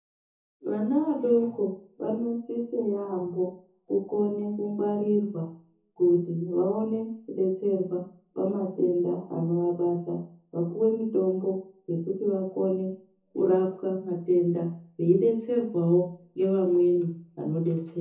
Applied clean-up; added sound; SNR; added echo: none; none; none; reverberation time 0.5 s.